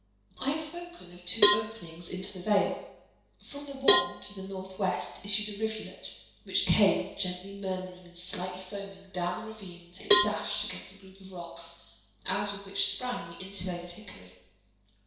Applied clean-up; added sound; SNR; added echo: none; Cowbell; -4 dB; reverberation time 0.7 s.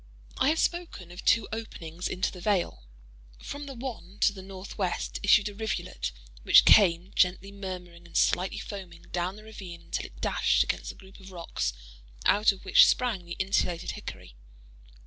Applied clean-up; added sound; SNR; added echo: none; none; none; none.